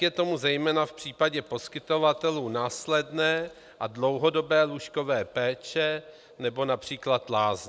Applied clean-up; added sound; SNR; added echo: none; none; none; none.